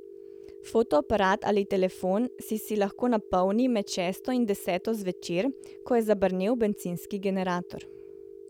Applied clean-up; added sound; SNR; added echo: none; Telephone; 18 dB; none.